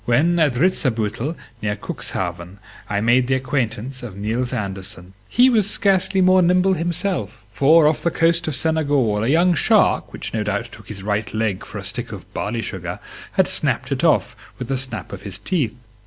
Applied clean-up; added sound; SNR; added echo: none; none; none; none.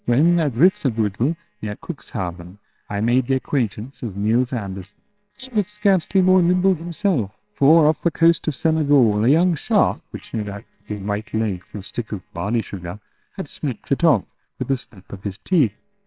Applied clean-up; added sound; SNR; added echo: neural separator model SepFormer WHAMR!.